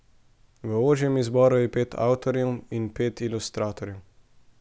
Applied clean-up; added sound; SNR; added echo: none; none; none; none.